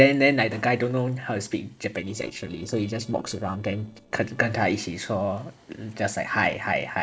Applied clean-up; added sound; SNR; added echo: neural separator model SepFormer DNS4.